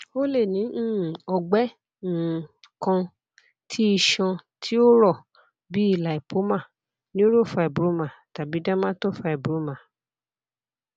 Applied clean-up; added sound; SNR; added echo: none; none; none; none.